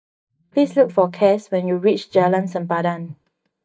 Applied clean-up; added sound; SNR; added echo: neural mask model DeepFilterNet 3.